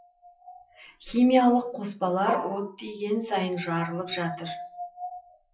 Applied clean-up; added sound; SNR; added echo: classical method WPE with log-MMSE.